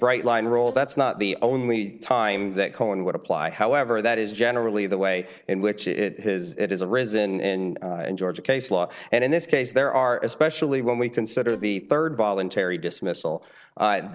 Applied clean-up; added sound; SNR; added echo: neural separator model SepFormer DNS4.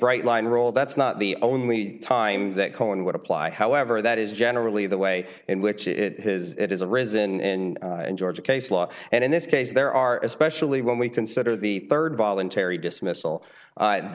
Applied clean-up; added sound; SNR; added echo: neural mask model Resemble Enhance denoiser.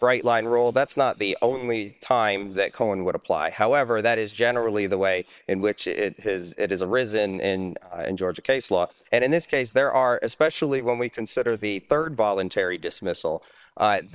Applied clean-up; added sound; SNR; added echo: neural separator model SepFormer WHAM!.